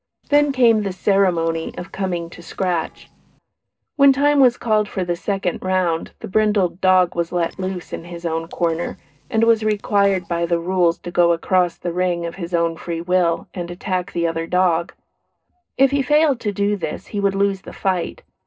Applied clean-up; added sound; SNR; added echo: neural separator model SepFormer DNS4.